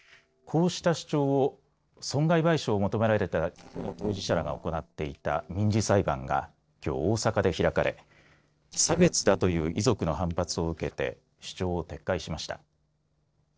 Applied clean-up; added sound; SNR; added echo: neural separator model SepFormer DNS4.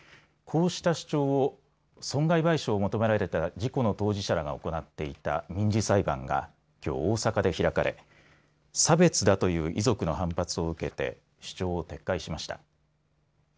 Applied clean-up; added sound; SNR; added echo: none; none; none; none.